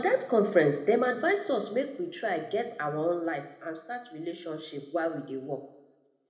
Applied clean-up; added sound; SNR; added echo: none; none; none; reverberation time 0.7 s.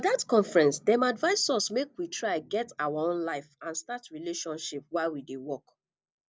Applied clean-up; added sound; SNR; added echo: none; none; none; none.